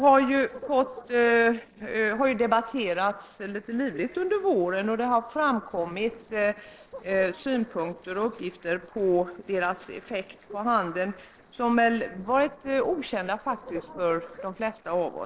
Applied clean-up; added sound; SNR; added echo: neural separator model SepFormer DNS4.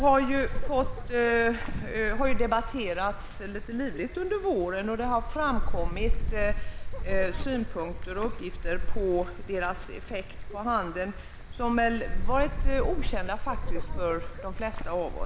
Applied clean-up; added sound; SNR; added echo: none; Wind; -1 dB; none.